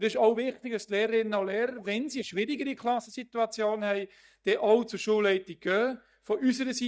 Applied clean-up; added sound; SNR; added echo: neural mask model DeepFilterNet 3.